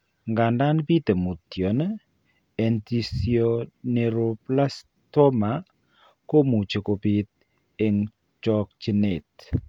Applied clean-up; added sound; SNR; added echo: none; none; none; none.